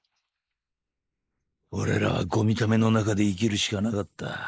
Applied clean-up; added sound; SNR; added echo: neural mask model Resemble Enhance denoiser.